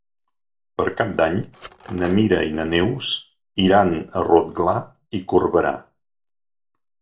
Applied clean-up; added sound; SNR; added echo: none; Cutlery, silverware; 18 dB; reverberation time 0.3 s.